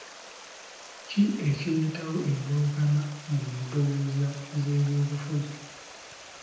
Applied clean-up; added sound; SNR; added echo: none; Stream; 17 dB; reverberation time 0.9 s.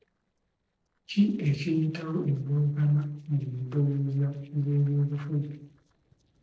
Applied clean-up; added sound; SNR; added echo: neural separator model SepFormer DNS4.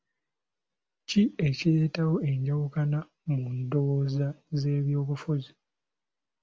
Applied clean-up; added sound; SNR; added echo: none; none; none; none.